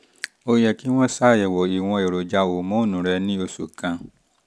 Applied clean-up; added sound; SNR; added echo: none; none; none; none.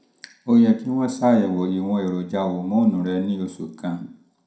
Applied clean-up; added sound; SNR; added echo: none; none; none; reverberation time 0.4 s.